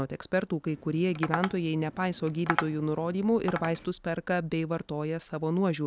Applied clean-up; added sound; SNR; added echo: none; Tap; 8 dB; none.